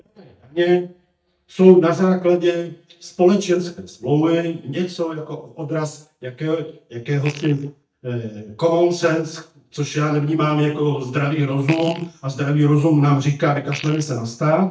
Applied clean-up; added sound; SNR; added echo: neural mask model DeepFilterNet 3.